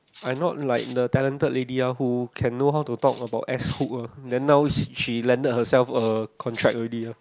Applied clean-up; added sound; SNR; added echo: none; Cutlery, silverware; 14 dB; none.